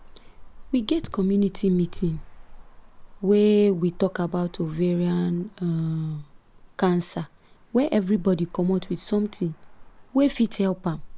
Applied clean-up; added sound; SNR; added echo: none; Traffic noise, roadway noise; 17 dB; none.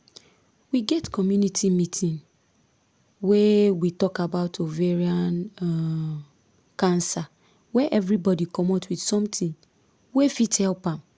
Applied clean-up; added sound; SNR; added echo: none; none; none; none.